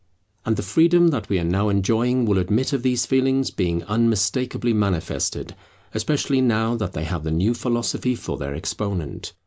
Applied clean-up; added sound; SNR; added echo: none; none; none; none.